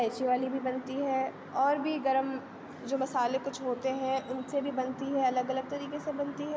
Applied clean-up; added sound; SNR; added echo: none; none; none; none.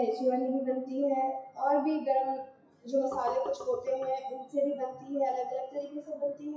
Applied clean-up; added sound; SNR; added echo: classical method WPE with log-MMSE.